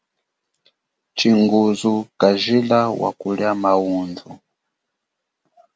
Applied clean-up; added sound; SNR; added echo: none; none; none; none.